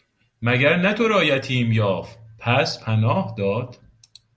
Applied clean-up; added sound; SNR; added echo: none; none; none; none.